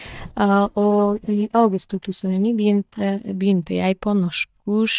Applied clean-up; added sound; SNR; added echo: neural mask model DeepFilterNet 3.